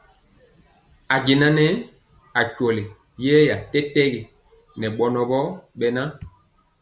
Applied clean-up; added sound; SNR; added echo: none; none; none; none.